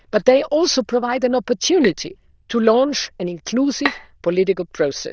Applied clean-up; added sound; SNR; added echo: neural diffusion model UNIVERSE++.